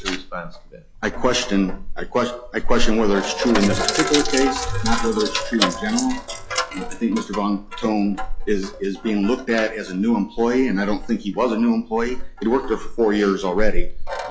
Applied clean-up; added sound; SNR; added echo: classical method log-MMSE.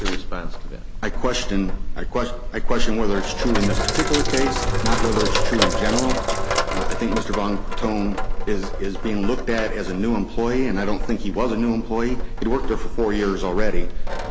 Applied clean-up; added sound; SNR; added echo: none; Sink (filling or washing); -3 dB; none.